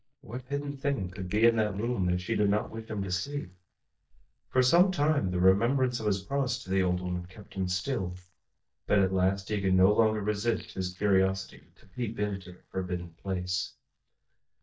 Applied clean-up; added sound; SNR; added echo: neural mask model DeepFilterNet 3.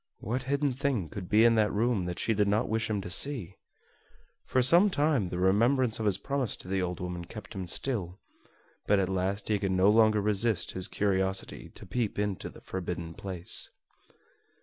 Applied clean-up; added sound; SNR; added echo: none; none; none; none.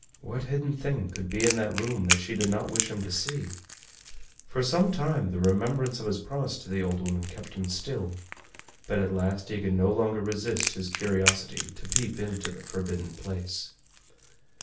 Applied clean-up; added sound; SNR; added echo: none; Crackle; 6 dB; reverberation time 0.4 s.